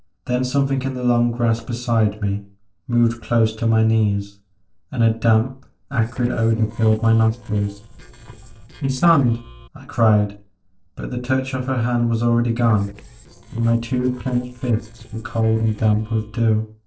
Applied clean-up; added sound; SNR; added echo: neural separator model SepFormer DNS4.